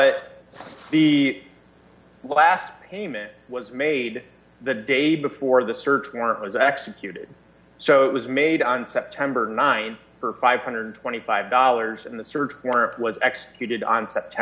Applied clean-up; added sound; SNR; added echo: none; none; none; none.